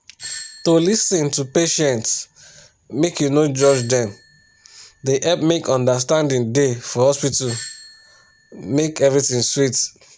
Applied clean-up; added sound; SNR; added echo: none; Doorbell; 19 dB; none.